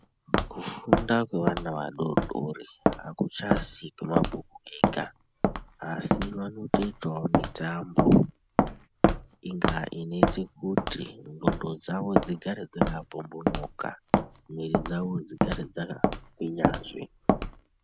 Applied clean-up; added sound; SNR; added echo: none; Walk, footsteps; -3 dB; none.